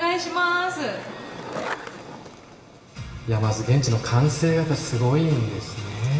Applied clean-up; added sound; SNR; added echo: none; Skateboard; 16 dB; reverberation time 1.2 s.